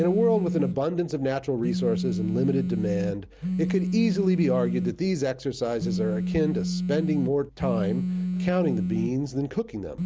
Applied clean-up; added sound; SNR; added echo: none; Telephone; 2 dB; none.